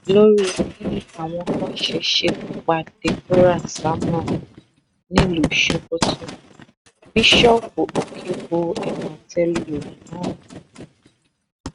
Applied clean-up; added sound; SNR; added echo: neural mask model RNNoise.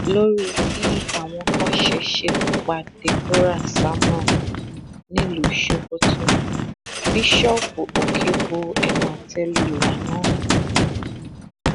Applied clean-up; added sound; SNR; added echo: none; Gunshot, gunfire; -3 dB; none.